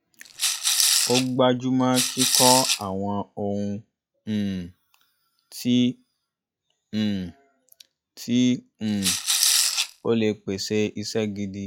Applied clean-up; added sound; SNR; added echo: classical method log-MMSE.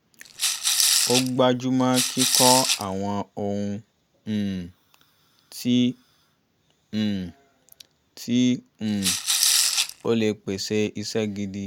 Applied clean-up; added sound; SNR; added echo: none; Rattle / Rattle (instrument); -3 dB; none.